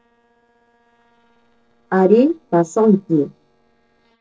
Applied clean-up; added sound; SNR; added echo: neural separator model SepFormer DNS4.